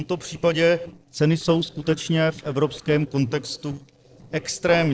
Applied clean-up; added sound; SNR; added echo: neural separator model SepFormer DNS4.